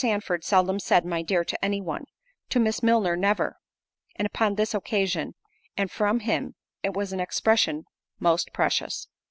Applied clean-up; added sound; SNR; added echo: none; none; none; none.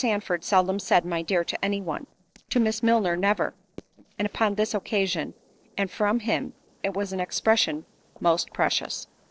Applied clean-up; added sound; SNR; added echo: neural separator model SepFormer DNS4.